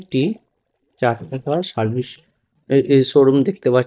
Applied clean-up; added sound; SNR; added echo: neural mask model DeepFilterNet 3.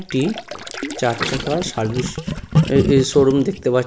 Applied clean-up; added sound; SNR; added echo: none; Gurgling; 4 dB; none.